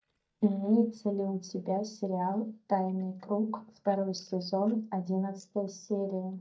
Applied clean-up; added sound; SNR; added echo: neural mask model DeepFilterNet 3.